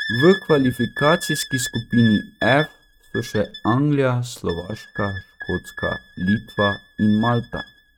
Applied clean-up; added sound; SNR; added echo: neural mask model RNNoise.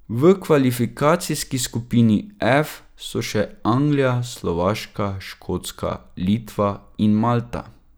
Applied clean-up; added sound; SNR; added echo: none; none; none; none.